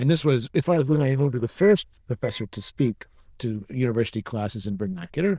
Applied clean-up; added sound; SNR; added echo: neural diffusion model UNIVERSE++.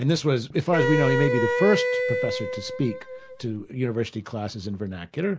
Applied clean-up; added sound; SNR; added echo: none; Wind instrument, woodwind instrument; 1 dB; none.